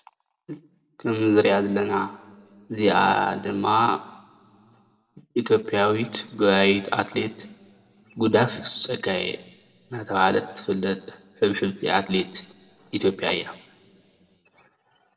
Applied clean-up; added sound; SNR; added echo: none; none; none; reverberation time 1.8 s.